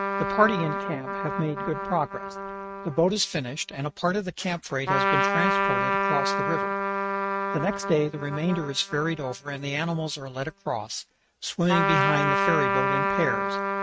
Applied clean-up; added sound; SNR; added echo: neural mask model RNNoise.